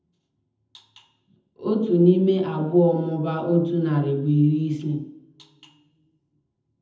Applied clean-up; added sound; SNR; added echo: none; none; none; reverberation time 0.8 s.